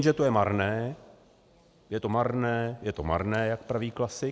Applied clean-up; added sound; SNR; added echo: none; none; none; none.